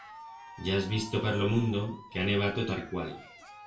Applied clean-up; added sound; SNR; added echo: none; Cheering; 17 dB; reverberation time 0.3 s.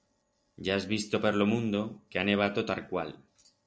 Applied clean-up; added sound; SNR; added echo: none; none; none; none.